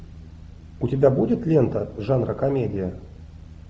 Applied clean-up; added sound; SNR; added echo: none; none; none; none.